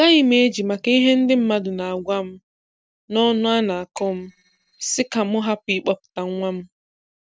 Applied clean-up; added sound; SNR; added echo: neural separator model SepFormer DNS4.